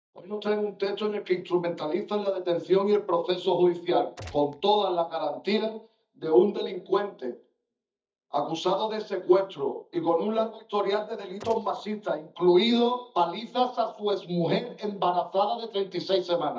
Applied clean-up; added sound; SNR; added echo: neural mask model DeepFilterNet 3.